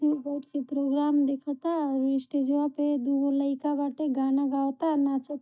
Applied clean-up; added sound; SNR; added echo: neural mask model DeepFilterNet 3.